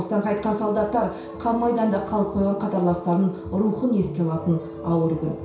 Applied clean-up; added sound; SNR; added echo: none; Telephone; 15 dB; reverberation time 0.6 s.